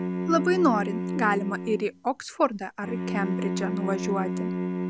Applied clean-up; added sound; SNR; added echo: none; Bowed string instrument; 3 dB; none.